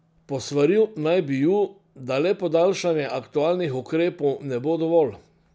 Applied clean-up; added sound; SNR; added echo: none; none; none; none.